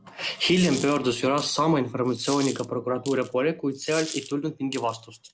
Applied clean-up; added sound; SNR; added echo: none; Coin (dropping); 15 dB; none.